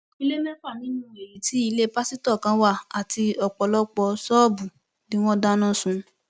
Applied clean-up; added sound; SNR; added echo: none; none; none; none.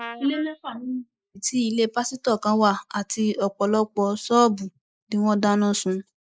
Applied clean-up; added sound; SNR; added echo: neural mask model Resemble Enhance denoiser.